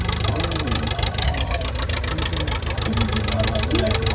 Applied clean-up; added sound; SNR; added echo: none; Engine; -4 dB; reverberation time 0.1 s.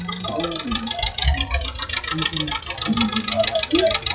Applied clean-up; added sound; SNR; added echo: classical method WPE with log-MMSE.